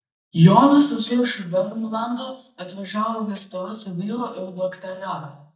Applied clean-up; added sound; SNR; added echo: neural mask model DeepFilterNet 3.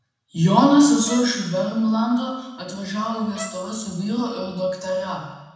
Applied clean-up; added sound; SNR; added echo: none; Bowed string instrument; 18 dB; reverberation time 1.0 s.